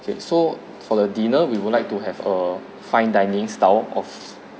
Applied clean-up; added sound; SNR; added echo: none; none; none; none.